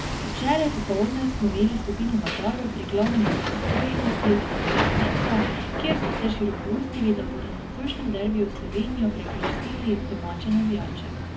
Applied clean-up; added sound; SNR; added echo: none; Hammer; 1 dB; reverberation time 0.4 s.